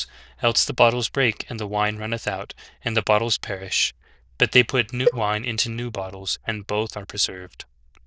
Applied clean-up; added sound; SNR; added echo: neural diffusion model UNIVERSE++.